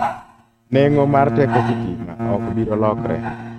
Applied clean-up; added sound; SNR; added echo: neural mask model RNNoise.